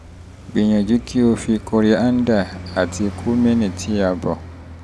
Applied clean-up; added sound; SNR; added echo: none; Traffic noise, roadway noise; 14 dB; none.